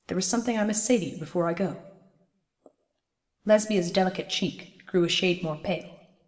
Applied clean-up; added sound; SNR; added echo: none; none; none; reverberation time 0.9 s.